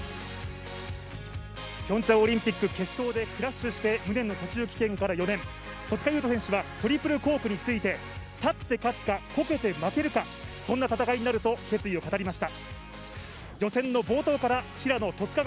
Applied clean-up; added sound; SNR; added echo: none; none; none; none.